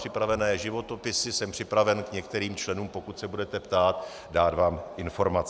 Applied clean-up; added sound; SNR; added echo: none; none; none; none.